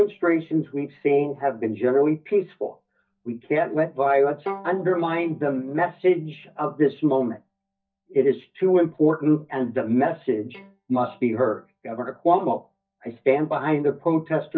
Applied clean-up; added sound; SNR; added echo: neural mask model DeepFilterNet 3.